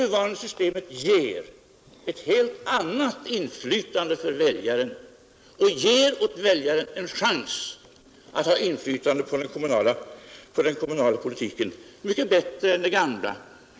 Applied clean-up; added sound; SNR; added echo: none; none; none; none.